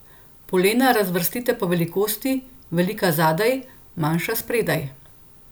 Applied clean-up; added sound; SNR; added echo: none; none; none; none.